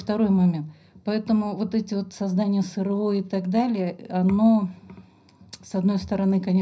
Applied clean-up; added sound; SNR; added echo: none; none; none; reverberation time 0.5 s.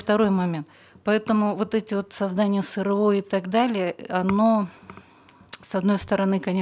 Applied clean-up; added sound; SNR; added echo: none; none; none; none.